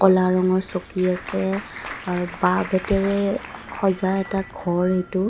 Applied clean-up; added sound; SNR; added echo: none; Applause; 17 dB; none.